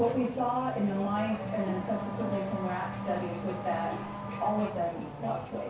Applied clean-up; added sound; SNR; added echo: none; Race car, auto racing / Accelerating, revving, vroom; 6 dB; reverberation time 0.7 s.